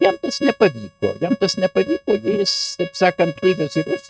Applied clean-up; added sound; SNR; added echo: neural mask model RNNoise.